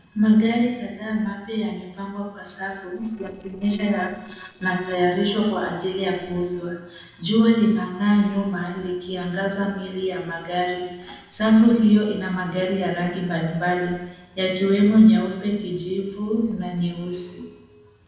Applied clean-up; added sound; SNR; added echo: neural separator model SepFormer DNS4.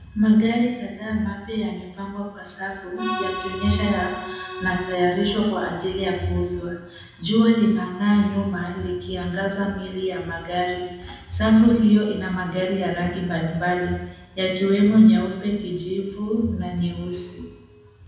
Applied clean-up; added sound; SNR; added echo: none; Accordion; 8 dB; reverberation time 1.0 s.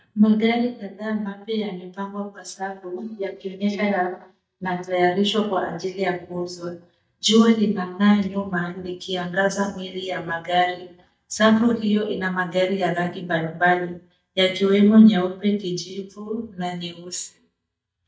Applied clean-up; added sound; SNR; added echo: neural mask model DeepFilterNet 3.